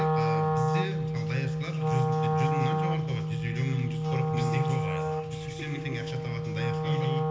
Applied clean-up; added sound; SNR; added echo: none; Wind instrument, woodwind instrument; -5 dB; reverberation time 1.4 s.